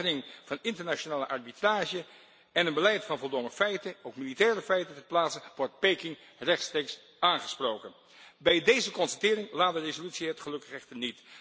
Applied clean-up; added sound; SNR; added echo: none; none; none; none.